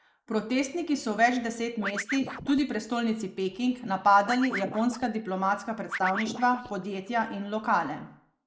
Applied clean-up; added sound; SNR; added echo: neural mask model Resemble Enhance denoiser.